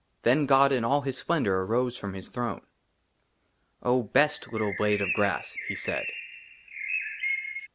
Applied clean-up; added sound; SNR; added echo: none; Bird; 6 dB; none.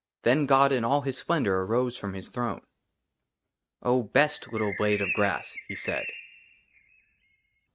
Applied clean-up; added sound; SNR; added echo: neural mask model RNNoise.